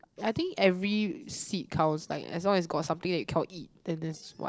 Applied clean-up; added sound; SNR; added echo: neural separator model SepFormer DNS4.